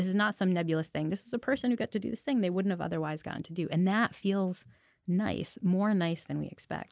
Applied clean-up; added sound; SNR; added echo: none; none; none; none.